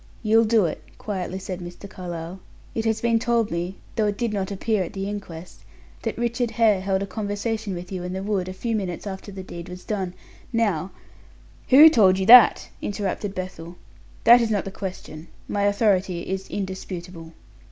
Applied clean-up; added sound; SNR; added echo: none; none; none; none.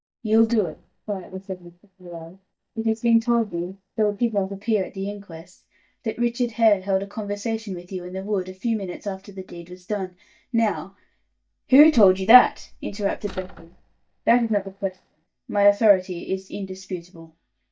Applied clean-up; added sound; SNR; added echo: neural mask model DeepFilterNet 3.